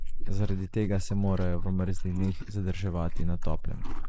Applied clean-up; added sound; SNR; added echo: neural mask model Resemble Enhance denoiser.